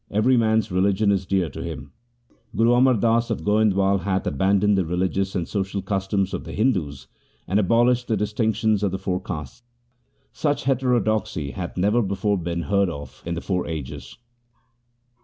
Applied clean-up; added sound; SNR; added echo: none; none; none; none.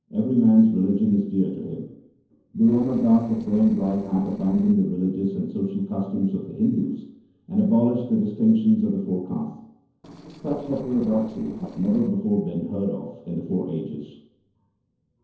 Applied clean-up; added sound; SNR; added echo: neural separator model SepFormer DNS4.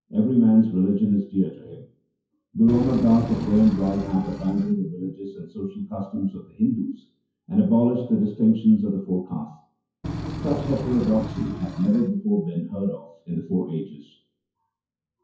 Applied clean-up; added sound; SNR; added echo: classical method WPE with log-MMSE.